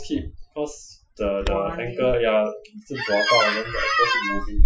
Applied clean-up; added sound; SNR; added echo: classical method Wiener filter.